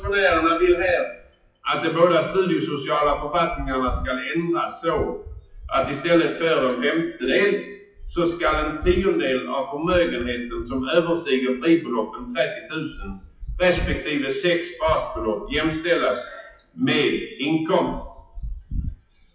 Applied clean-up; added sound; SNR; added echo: classical method WPE with log-MMSE.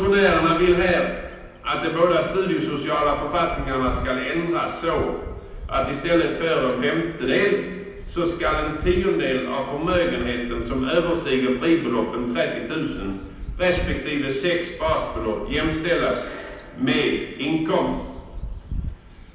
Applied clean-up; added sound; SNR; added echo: none; Bird; 13 dB; reverberation time 0.9 s.